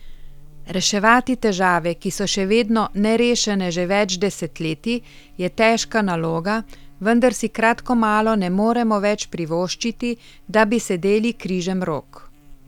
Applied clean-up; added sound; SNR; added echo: none; Buzz; 20 dB; none.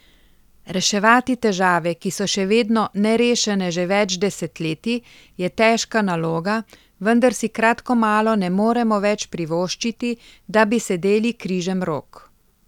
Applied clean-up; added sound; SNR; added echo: none; none; none; none.